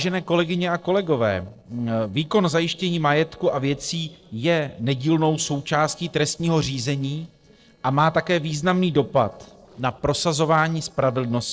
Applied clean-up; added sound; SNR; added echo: neural separator model SepFormer DNS4.